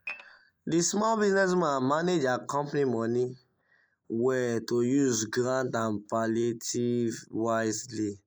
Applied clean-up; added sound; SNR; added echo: neural mask model Resemble Enhance denoiser.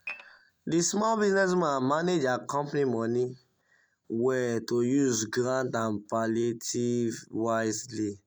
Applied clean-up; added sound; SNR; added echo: none; Dishes, pots, and pans / Glass; 13 dB; none.